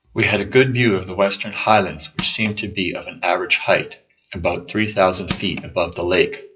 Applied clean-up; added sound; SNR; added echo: classical method WPE with log-MMSE.